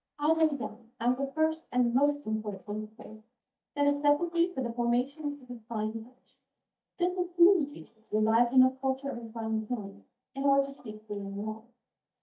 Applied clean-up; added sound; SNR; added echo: neural mask model DeepFilterNet 3.